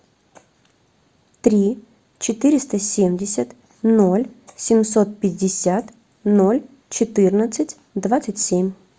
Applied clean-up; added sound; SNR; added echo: none; none; none; none.